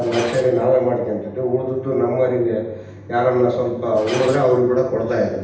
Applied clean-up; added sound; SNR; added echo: none; Glass; 18 dB; reverberation time 0.9 s.